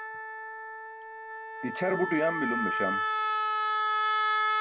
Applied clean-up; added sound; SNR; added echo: none; Wind instrument, woodwind instrument; -5 dB; none.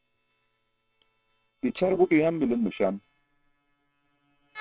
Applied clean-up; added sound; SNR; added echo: neural separator model SepFormer WHAM!.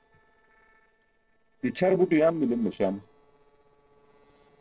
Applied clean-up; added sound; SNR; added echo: neural separator model SepFormer DNS4.